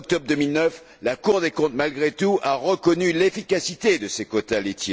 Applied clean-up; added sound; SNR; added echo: none; none; none; none.